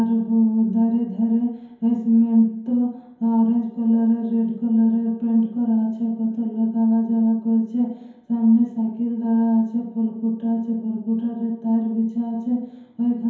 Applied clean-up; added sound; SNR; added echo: none; none; none; reverberation time 0.9 s.